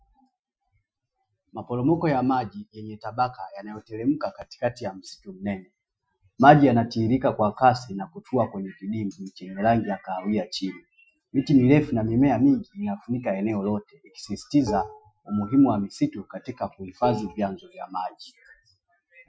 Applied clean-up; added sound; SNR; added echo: classical method Wiener filter.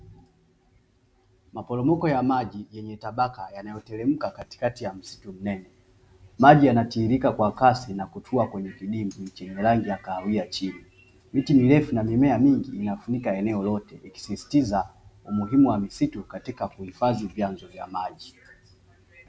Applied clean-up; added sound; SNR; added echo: none; none; none; none.